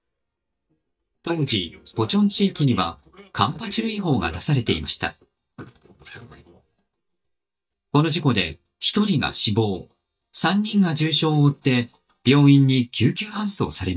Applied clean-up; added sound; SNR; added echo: neural mask model DeepFilterNet 3.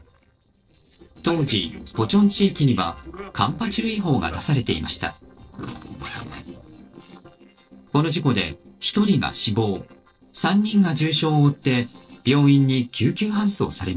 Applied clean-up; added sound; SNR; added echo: neural separator model SepFormer DNS4.